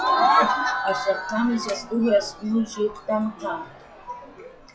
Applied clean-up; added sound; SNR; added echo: classical method log-MMSE.